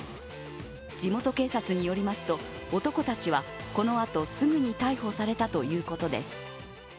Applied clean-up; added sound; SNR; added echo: none; none; none; none.